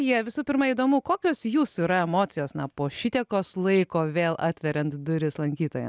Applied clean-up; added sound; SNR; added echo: none; none; none; none.